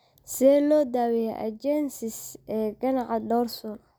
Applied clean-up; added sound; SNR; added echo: none; none; none; none.